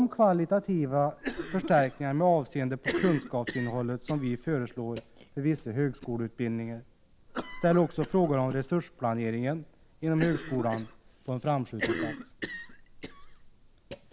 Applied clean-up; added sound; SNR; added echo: none; Cough; 11 dB; none.